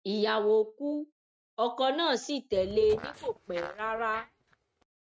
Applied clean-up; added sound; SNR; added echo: neural mask model RNNoise.